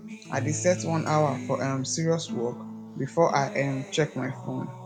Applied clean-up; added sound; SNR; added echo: none; Acoustic guitar; 10 dB; none.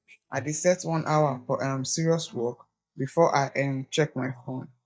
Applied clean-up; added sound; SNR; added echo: neural mask model DeepFilterNet 3.